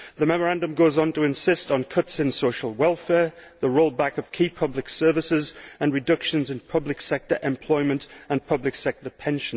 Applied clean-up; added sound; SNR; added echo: none; none; none; none.